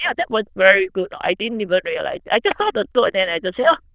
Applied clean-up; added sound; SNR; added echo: neural diffusion model UNIVERSE++.